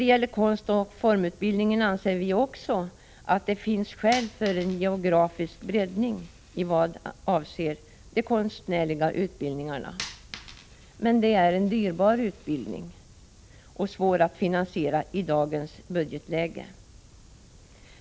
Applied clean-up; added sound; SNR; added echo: none; Coin (dropping); 20 dB; none.